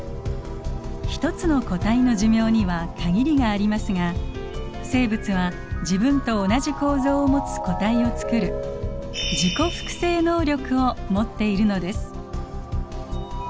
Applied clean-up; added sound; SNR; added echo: none; Mallet percussion; 15 dB; none.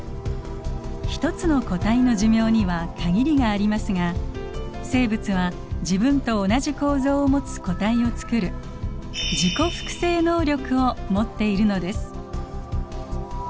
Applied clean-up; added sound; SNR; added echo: none; none; none; none.